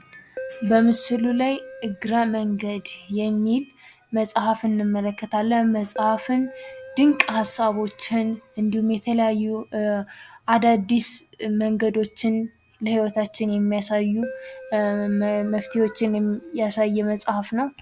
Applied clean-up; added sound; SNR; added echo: none; Keyboard (musical); 17 dB; none.